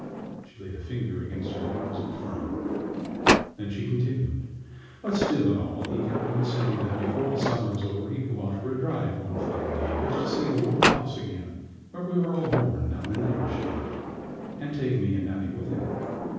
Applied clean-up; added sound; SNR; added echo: none; Sliding door; 2 dB; reverberation time 1.3 s.